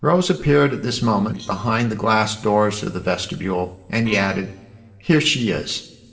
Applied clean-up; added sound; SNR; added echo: neural separator model SepFormer DNS4.